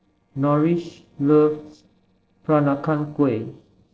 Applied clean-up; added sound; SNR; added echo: neural separator model SepFormer DNS4.